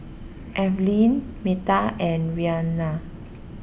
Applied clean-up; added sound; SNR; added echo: none; none; none; none.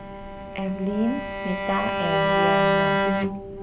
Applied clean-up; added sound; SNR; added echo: none; Bowed string instrument; -5 dB; none.